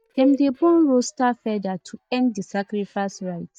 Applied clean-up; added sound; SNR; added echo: neural mask model DeepFilterNet 3.